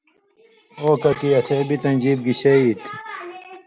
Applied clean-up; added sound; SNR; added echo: none; none; none; none.